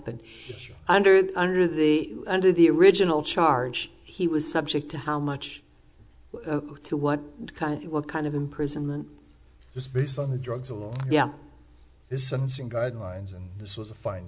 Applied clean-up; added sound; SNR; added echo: none; none; none; none.